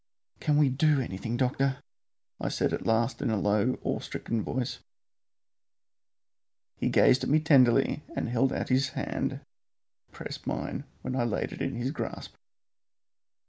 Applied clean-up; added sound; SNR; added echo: none; none; none; none.